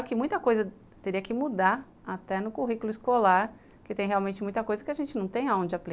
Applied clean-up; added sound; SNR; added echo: none; none; none; none.